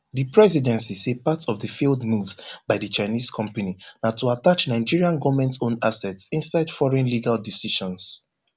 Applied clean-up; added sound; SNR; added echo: none; none; none; none.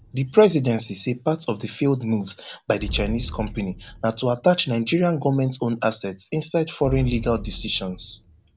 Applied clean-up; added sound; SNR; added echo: none; Explosion; 13 dB; none.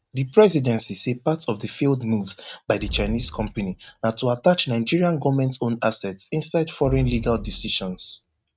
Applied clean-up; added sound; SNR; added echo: neural mask model RNNoise.